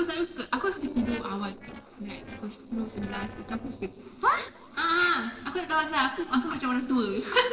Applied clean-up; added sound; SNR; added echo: neural separator model SepFormer DNS4.